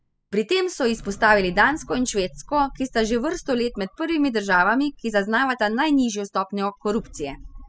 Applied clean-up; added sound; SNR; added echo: classical method spectral subtraction.